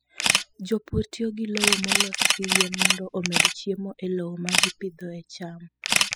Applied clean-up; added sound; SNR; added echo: classical method spectral subtraction.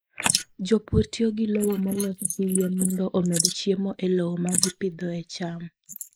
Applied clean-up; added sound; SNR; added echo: neural mask model Resemble Enhance denoiser.